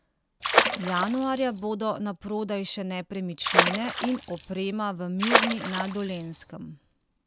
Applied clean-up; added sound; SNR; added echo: none; Water / Splash, splatter; -4 dB; none.